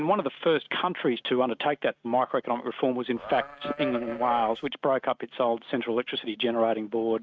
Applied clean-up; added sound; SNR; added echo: neural mask model RNNoise.